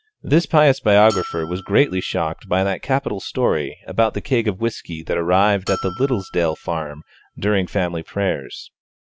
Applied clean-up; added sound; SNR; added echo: none; Bell; 16 dB; none.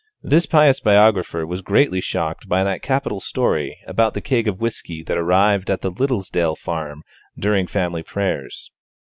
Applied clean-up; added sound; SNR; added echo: none; none; none; none.